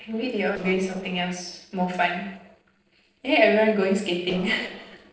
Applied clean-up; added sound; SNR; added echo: neural separator model SepFormer DNS4.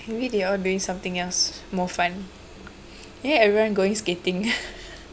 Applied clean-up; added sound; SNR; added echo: none; none; none; none.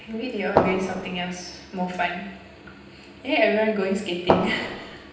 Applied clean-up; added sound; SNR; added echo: none; Fireworks; -2 dB; reverberation time 0.9 s.